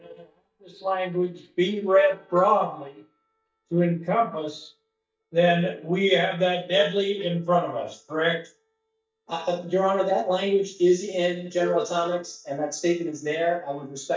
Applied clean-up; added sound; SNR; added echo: neural mask model DeepFilterNet 3.